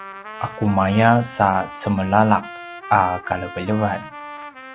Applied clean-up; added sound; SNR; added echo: none; Trumpet; 15 dB; none.